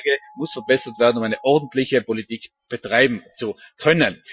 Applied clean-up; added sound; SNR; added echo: classical method Wiener filter.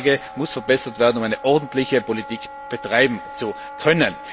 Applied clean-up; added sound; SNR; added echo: none; Wind instrument, woodwind instrument; 15 dB; none.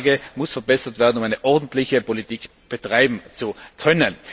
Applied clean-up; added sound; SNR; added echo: none; none; none; none.